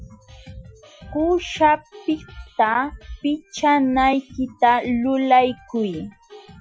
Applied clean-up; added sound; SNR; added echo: classical method Wiener filter.